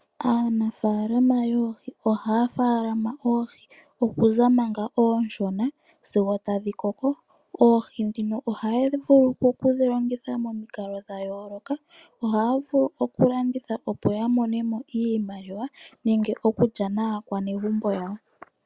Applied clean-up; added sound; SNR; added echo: none; none; none; none.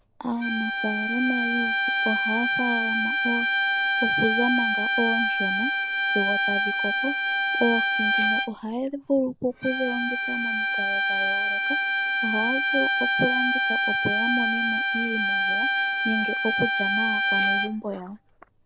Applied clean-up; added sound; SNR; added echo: none; Bowed string instrument; -5 dB; none.